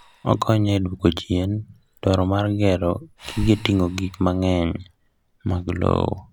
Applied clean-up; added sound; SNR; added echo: none; Breathing; 18 dB; none.